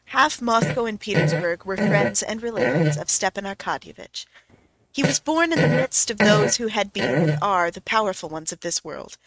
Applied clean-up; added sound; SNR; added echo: neural mask model RNNoise.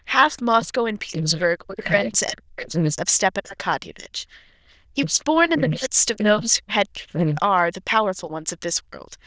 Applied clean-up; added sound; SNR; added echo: neural diffusion model UNIVERSE++.